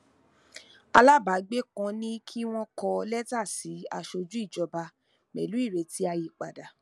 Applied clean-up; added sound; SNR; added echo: none; none; none; none.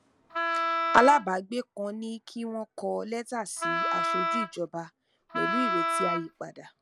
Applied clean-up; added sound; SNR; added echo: none; Wind instrument, woodwind instrument; -1 dB; none.